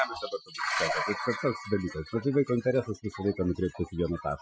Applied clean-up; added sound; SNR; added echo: classical method Wiener filter.